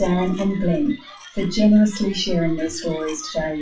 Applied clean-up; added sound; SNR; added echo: classical method WPE with log-MMSE.